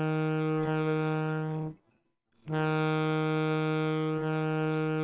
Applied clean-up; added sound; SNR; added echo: neural separator model SepFormer WHAMR!.